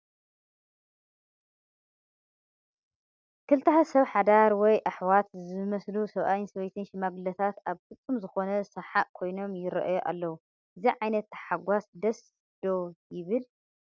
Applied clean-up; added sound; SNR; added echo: none; none; none; none.